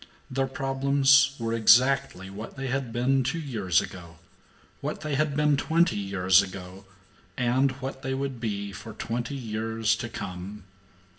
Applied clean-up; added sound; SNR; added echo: none; none; none; reverberation time 0.7 s.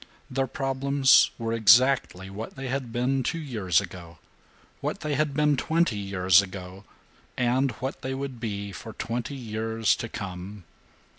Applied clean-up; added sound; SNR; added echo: none; none; none; none.